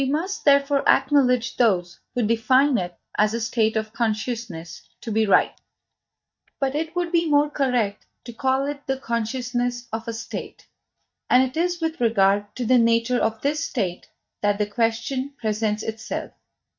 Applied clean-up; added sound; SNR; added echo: neural mask model DeepFilterNet 3.